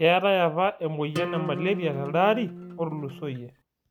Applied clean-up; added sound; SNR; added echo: none; Acoustic guitar; 10 dB; none.